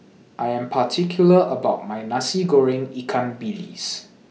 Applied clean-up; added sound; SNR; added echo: none; none; none; none.